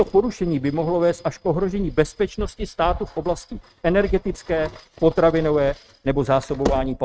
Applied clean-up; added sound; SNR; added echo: neural mask model RNNoise.